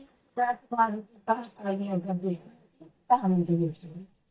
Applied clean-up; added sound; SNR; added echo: neural mask model DeepFilterNet 3.